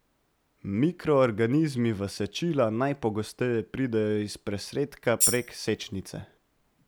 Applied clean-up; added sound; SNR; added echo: none; Tambourine; 2 dB; none.